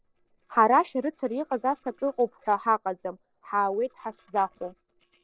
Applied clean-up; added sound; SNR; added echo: neural separator model SepFormer DNS4.